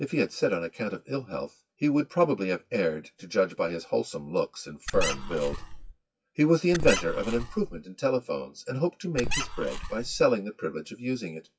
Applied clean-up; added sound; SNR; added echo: classical method WPE with log-MMSE.